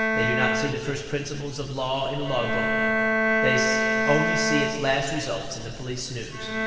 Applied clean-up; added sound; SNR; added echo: none; Bowed string instrument; -2 dB; reverberation time 2.4 s.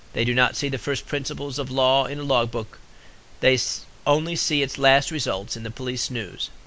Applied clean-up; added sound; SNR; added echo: none; none; none; none.